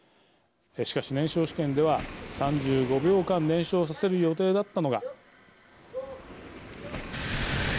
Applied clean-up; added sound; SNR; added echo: none; Waves, surf; 14 dB; none.